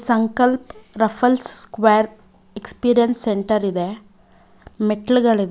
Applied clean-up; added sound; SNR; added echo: none; none; none; none.